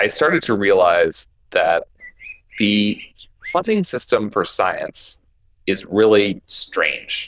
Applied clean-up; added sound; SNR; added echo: neural diffusion model UNIVERSE++.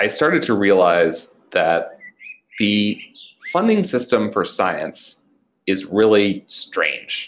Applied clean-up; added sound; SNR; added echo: none; Bird; 19 dB; none.